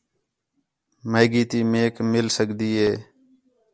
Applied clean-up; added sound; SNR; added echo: none; none; none; none.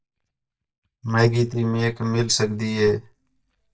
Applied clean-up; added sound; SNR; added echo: neural mask model DeepFilterNet 3.